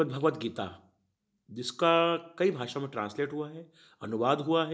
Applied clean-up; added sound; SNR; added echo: none; none; none; none.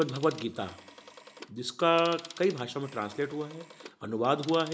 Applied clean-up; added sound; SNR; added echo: none; Telephone; 18 dB; none.